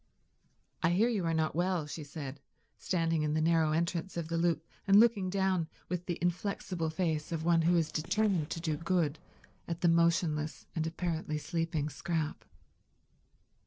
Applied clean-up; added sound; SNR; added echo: neural separator model SepFormer DNS4.